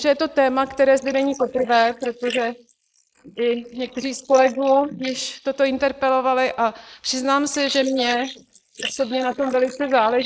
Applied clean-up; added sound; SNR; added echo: neural mask model Resemble Enhance denoiser.